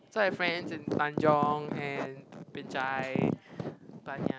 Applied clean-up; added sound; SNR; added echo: none; none; none; none.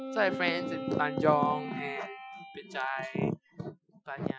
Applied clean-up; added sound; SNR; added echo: classical method Wiener filter.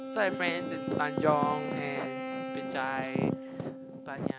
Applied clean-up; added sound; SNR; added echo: none; Wind instrument, woodwind instrument; 6 dB; none.